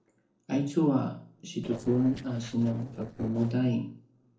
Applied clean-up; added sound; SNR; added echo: neural separator model SepFormer DNS4.